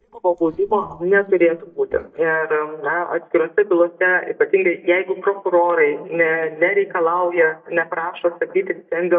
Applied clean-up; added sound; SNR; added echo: neural mask model DeepFilterNet 3.